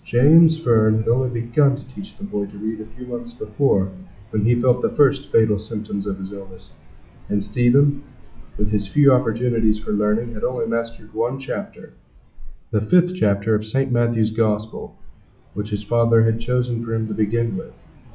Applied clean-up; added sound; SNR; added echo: classical method WPE with log-MMSE.